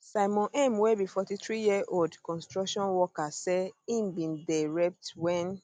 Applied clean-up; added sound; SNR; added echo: none; none; none; none.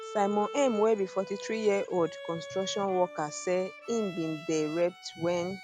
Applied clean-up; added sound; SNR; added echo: none; Bowed string instrument; 13 dB; none.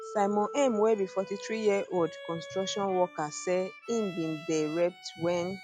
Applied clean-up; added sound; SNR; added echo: classical method log-MMSE.